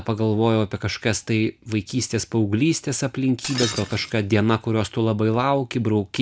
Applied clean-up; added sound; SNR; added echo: none; Shatter; 13 dB; none.